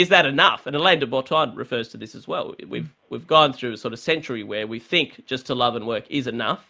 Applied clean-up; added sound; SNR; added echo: none; none; none; none.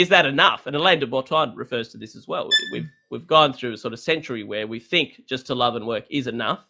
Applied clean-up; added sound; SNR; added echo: classical method log-MMSE.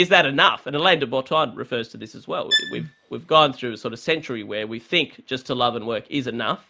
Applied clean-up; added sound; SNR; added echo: none; Bowed string instrument; 4 dB; none.